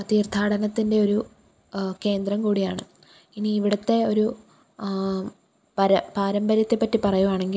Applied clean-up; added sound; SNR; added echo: none; none; none; none.